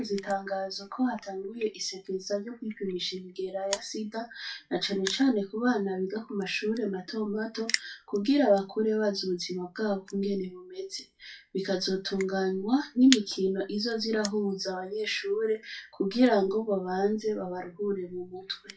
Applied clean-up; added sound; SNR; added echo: classical method WPE with log-MMSE.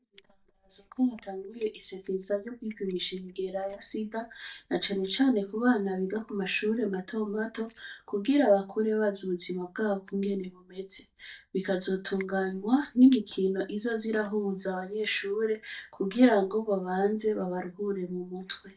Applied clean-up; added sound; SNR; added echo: neural mask model DeepFilterNet 3.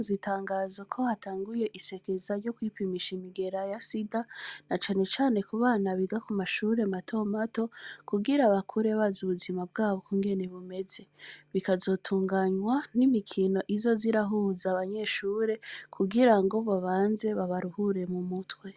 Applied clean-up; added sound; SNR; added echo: none; none; none; none.